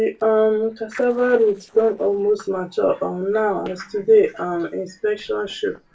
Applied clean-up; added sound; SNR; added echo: neural separator model SepFormer DNS4.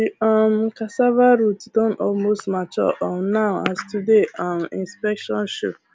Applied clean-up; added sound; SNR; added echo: none; none; none; none.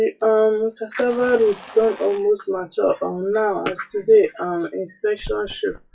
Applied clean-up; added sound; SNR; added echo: classical method WPE with log-MMSE.